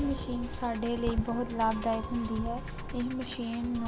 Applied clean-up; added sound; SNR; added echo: none; Musical instrument; 5 dB; reverberation time 0.3 s.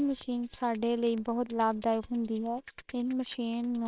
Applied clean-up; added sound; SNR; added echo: neural separator model SepFormer WHAMR!.